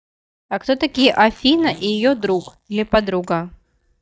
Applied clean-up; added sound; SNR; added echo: neural mask model DeepFilterNet 3.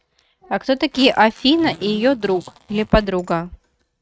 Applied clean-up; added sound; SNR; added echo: neural mask model RNNoise.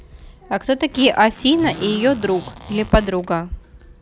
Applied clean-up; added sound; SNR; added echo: none; Zipper (clothing); 17 dB; none.